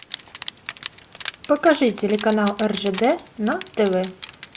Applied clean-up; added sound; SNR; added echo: none; Crushing; 10 dB; none.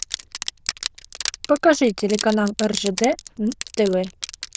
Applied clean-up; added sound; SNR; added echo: neural diffusion model UNIVERSE++.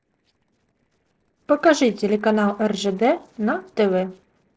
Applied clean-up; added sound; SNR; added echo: neural separator model SepFormer DNS4.